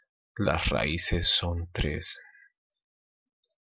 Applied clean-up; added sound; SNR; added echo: none; none; none; none.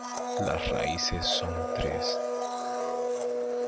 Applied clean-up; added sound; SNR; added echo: none; Domestic sounds, home sounds; -4 dB; none.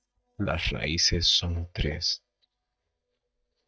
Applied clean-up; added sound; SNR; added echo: neural mask model DeepFilterNet 3.